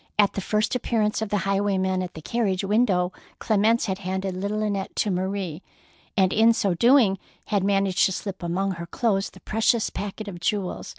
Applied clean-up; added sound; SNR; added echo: none; none; none; none.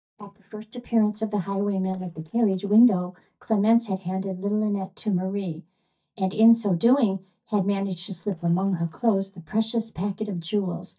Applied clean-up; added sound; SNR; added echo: neural mask model DeepFilterNet 3.